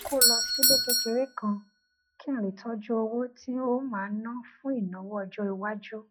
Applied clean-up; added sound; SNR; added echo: classical method log-MMSE.